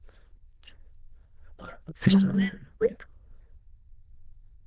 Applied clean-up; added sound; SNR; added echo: neural diffusion model UNIVERSE++.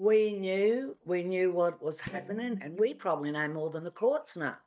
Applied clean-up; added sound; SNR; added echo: neural mask model DeepFilterNet 3.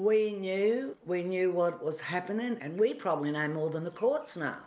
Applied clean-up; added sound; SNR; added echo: none; none; none; none.